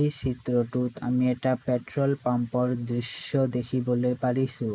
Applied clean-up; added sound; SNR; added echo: neural mask model Resemble Enhance denoiser.